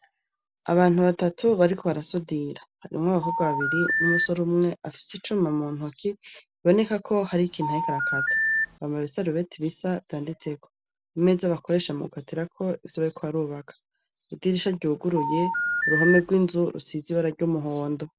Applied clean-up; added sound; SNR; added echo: none; Telephone; 0 dB; none.